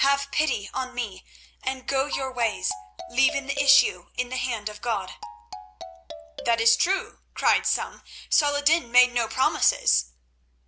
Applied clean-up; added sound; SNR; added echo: none; Marimba, xylophone; 13 dB; none.